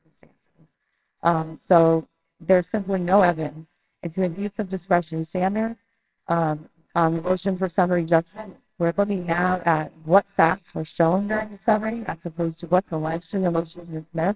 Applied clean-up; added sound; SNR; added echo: neural separator model SepFormer WHAMR!.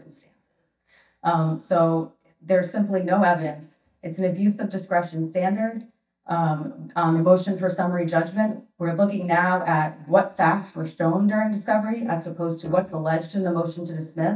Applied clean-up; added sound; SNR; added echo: neural mask model DeepFilterNet 3.